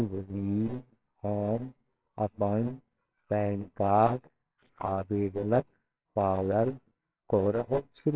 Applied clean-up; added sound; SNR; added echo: neural separator model SepFormer WHAMR!.